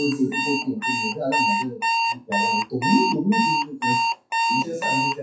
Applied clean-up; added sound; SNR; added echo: classical method WPE with log-MMSE.